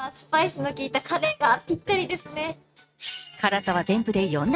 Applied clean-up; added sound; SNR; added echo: neural mask model RNNoise.